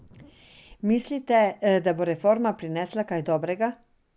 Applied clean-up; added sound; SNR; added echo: none; none; none; none.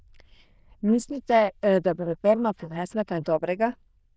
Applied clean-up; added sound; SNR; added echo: neural diffusion model UNIVERSE++.